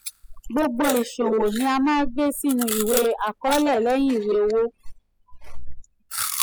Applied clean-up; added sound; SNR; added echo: classical method spectral subtraction.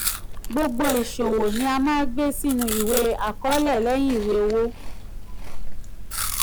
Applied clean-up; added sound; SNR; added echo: none; Chewing, mastication; 4 dB; none.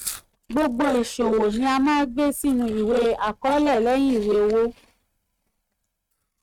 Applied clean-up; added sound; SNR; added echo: neural mask model RNNoise.